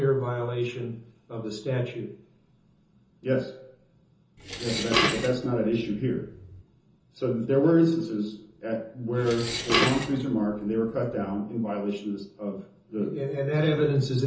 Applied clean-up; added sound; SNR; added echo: none; Dishes, pots, and pans; 3 dB; reverberation time 0.6 s.